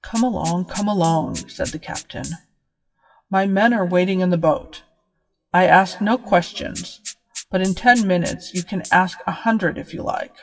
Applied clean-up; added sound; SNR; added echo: classical method WPE with log-MMSE.